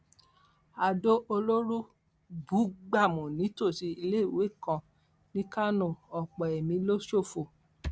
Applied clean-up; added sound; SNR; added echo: none; none; none; none.